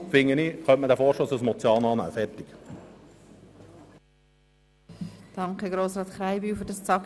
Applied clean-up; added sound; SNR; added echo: none; none; none; none.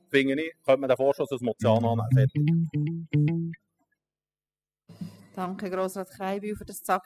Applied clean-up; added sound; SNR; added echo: classical method spectral subtraction.